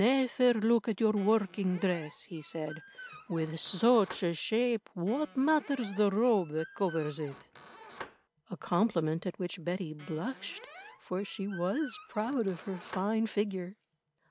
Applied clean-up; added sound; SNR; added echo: none; Squeak; 19 dB; none.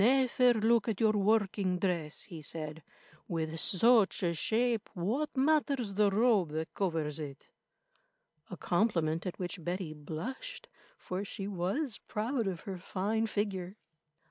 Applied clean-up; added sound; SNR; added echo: none; none; none; none.